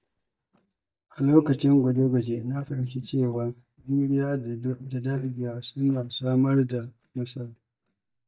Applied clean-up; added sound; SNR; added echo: neural mask model DeepFilterNet 3.